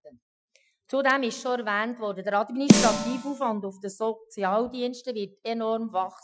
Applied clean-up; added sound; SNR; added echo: classical method Wiener filter.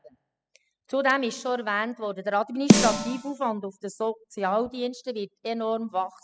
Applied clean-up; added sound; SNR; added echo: classical method spectral subtraction.